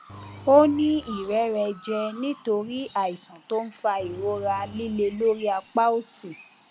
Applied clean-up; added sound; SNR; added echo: none; Engine + Chirp, tweet; 19 dB; none.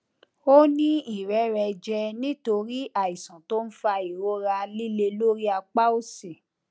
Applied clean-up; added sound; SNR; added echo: none; none; none; none.